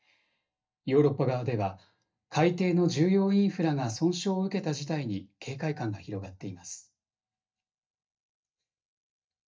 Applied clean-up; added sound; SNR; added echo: neural mask model DeepFilterNet 3.